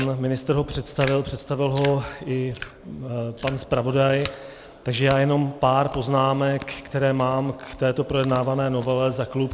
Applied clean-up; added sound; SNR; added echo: none; Chewing, mastication; 15 dB; none.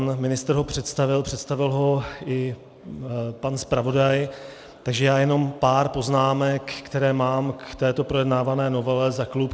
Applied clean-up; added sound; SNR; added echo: none; none; none; none.